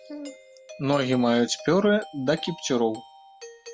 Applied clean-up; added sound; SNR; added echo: none; Doorbell; 19 dB; none.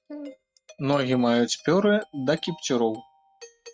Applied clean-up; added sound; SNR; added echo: neural mask model RNNoise.